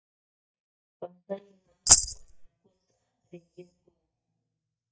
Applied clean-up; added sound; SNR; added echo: neural mask model DeepFilterNet 3.